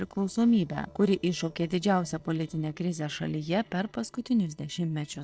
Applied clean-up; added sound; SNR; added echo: neural separator model SepFormer DNS4.